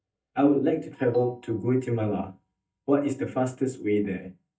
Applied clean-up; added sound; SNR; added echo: neural mask model DeepFilterNet 3.